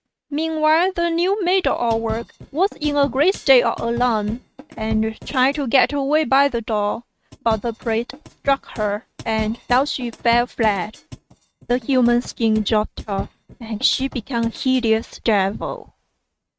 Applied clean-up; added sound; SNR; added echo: neural mask model RNNoise.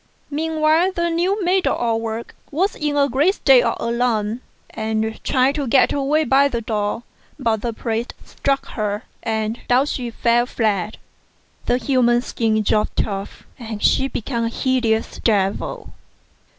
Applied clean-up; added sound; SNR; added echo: none; none; none; none.